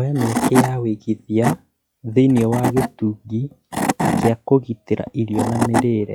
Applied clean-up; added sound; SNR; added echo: classical method log-MMSE.